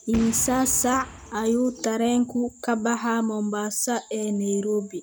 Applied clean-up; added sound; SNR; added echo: none; Boom; 15 dB; none.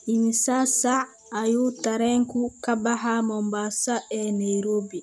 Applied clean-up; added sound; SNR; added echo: none; none; none; none.